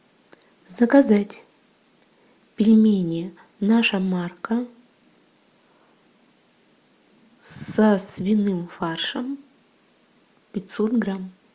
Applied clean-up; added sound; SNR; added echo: none; none; none; none.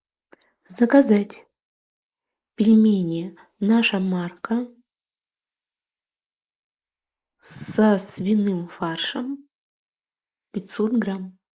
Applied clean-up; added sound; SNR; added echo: neural mask model Resemble Enhance denoiser.